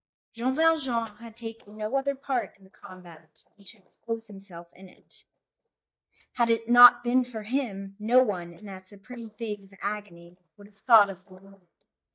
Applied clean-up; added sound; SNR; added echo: neural mask model DeepFilterNet 3.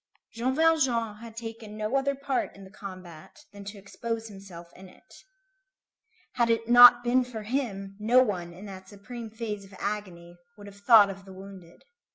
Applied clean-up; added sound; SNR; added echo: none; none; none; none.